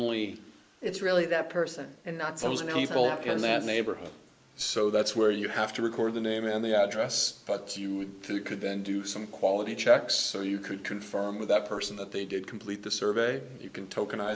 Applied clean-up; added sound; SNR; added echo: none; none; none; none.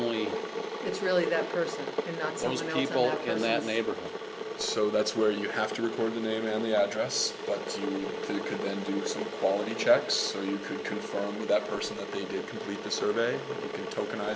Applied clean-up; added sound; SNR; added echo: none; Boiling / Water; 6 dB; none.